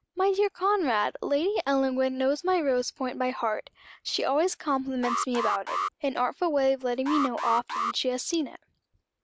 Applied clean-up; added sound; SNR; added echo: none; Alarm; 5 dB; none.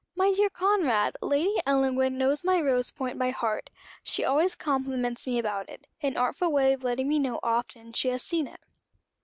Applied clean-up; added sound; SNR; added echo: none; none; none; none.